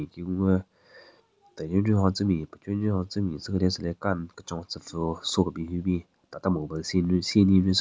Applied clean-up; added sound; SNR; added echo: none; none; none; none.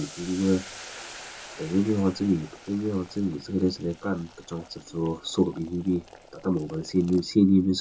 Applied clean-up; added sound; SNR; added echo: none; Boiling; 19 dB; reverberation time 0.2 s.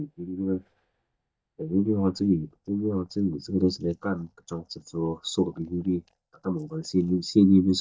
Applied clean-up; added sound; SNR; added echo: neural mask model DeepFilterNet 3.